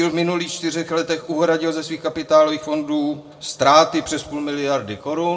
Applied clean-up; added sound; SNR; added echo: none; none; none; reverberation time 1.3 s.